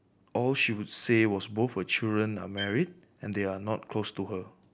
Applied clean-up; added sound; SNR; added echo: none; Bowed string instrument; 14 dB; none.